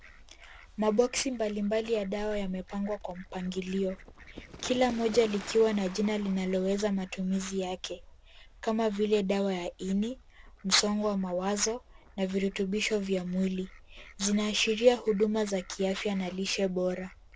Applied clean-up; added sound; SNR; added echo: none; Fowl; 19 dB; none.